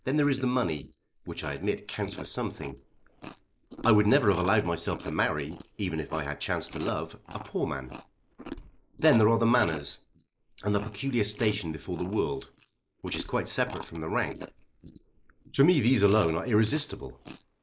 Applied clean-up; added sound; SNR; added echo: neural mask model Resemble Enhance denoiser.